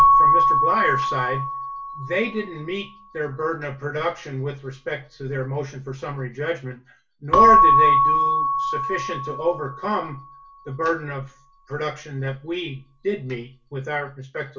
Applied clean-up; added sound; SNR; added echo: none; Keyboard (musical) / Bell; -5 dB; reverberation time 0.2 s.